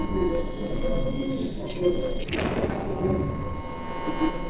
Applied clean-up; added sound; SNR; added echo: neural separator model SepFormer DNS4.